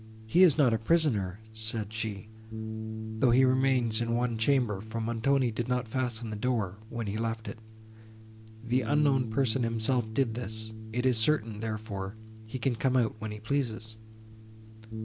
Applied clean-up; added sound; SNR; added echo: none; Bass guitar; 11 dB; none.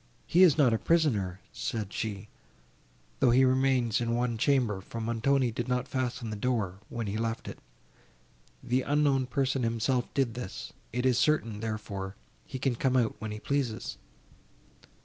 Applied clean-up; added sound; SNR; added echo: none; none; none; none.